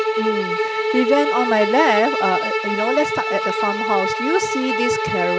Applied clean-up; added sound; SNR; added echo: none; Bowed string instrument; 0 dB; none.